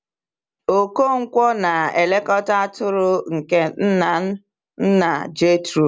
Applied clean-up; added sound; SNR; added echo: none; none; none; none.